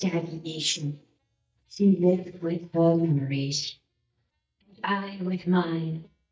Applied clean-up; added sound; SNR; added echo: neural mask model DeepFilterNet 3.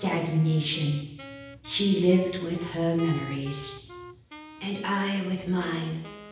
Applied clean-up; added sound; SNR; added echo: none; Wind instrument, woodwind instrument; 18 dB; reverberation time 0.9 s.